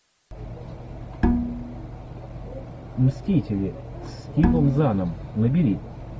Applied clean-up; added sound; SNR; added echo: none; Bowed string instrument; 1 dB; none.